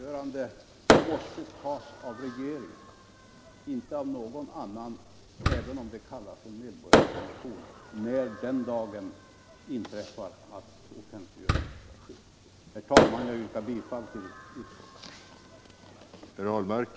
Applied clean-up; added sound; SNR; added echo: none; Fireworks; -4 dB; none.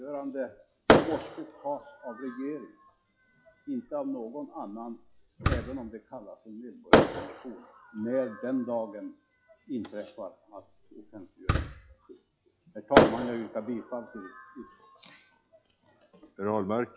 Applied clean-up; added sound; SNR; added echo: classical method log-MMSE.